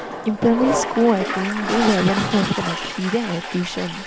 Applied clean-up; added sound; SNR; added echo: none; Toilet flush; 5 dB; none.